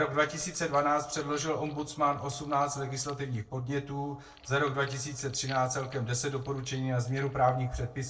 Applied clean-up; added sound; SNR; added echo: neural separator model SepFormer DNS4.